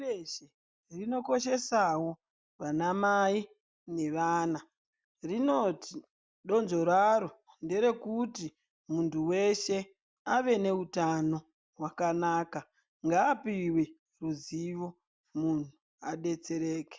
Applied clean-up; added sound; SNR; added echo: none; none; none; none.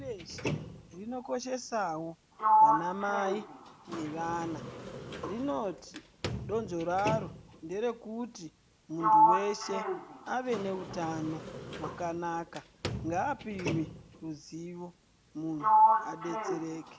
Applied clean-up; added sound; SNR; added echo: none; Sliding door; -4 dB; none.